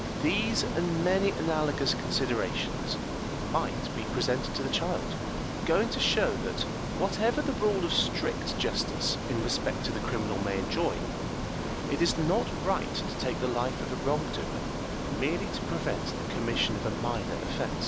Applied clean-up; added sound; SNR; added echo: none; Ocean; 1 dB; none.